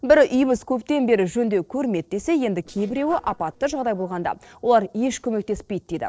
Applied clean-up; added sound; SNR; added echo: neural separator model SepFormer DNS4.